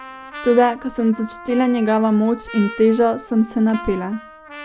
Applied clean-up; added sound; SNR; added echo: none; Trumpet; 16 dB; none.